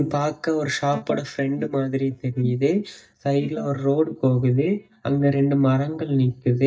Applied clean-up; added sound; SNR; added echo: neural mask model DeepFilterNet 3.